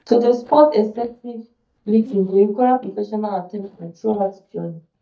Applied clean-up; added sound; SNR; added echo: neural mask model DeepFilterNet 3.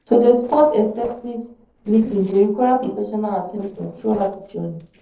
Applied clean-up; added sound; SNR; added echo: neural separator model SepFormer DNS4.